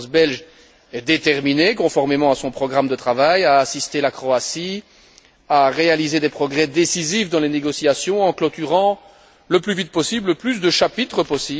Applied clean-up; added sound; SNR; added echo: none; none; none; none.